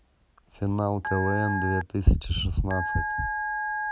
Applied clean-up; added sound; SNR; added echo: none; Telephone; 5 dB; none.